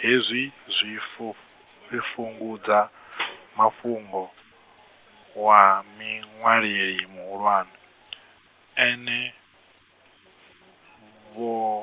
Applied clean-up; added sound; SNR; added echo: none; none; none; none.